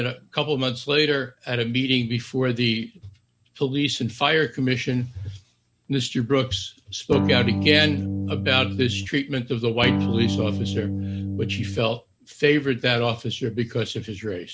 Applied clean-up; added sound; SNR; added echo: none; Electric guitar / Strum; 1 dB; none.